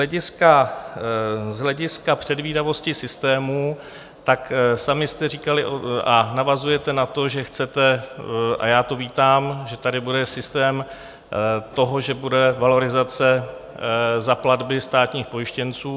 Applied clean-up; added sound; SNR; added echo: none; none; none; none.